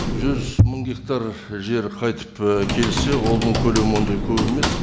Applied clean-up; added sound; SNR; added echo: none; Computer keyboard; 3 dB; none.